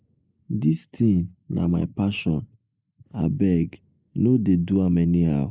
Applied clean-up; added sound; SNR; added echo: neural mask model Resemble Enhance denoiser.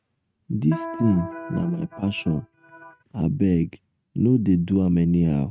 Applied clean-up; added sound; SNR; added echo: neural mask model RNNoise.